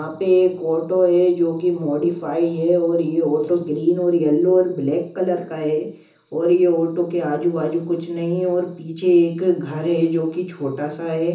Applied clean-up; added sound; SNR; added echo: none; none; none; reverberation time 0.7 s.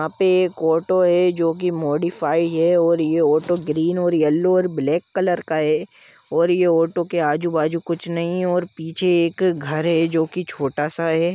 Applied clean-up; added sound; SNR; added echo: none; none; none; none.